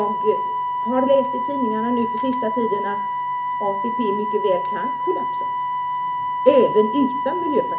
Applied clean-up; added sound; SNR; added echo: none; Wind instrument, woodwind instrument; 1 dB; reverberation time 0.3 s.